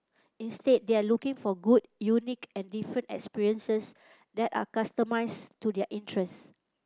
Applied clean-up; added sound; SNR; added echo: none; none; none; none.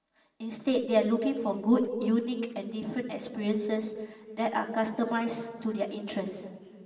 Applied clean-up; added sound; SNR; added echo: none; none; none; reverberation time 2.3 s.